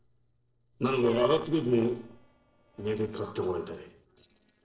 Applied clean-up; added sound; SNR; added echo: neural separator model SepFormer DNS4.